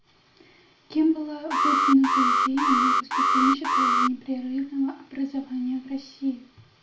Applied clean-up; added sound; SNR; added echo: none; Alarm; -4 dB; reverberation time 0.4 s.